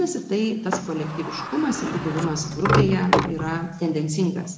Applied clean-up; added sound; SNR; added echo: none; Sliding door; 2 dB; none.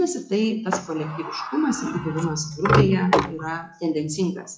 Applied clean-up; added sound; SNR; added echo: classical method log-MMSE.